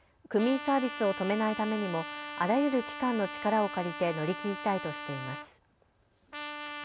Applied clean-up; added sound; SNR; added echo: none; Trumpet; 9 dB; none.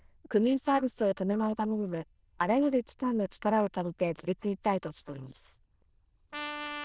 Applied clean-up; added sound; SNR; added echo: neural diffusion model UNIVERSE++.